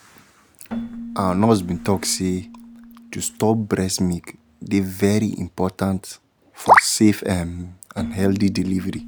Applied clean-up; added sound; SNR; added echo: none; Keyboard (musical); 16 dB; none.